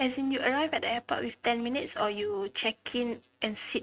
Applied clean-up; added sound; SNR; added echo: neural mask model RNNoise.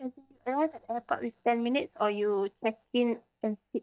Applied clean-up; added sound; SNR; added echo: neural mask model DeepFilterNet 3.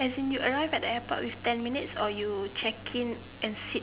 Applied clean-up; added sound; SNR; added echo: none; Engine; 17 dB; none.